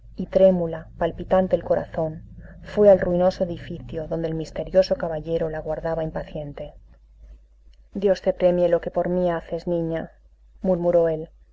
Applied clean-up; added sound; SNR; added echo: none; none; none; none.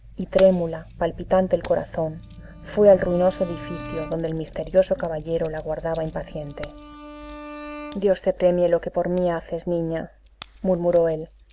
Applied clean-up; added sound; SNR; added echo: none; Bowed string instrument + Keys jangling; 18 dB; none.